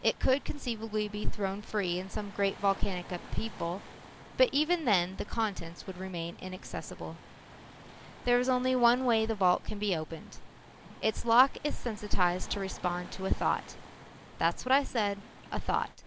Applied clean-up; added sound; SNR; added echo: none; Waves, surf; 20 dB; none.